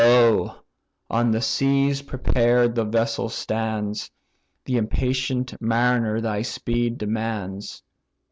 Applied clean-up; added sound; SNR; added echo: none; none; none; none.